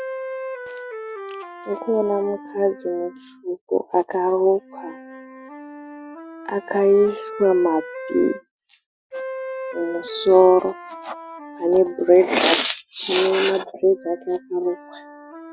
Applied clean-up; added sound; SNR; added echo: classical method Wiener filter.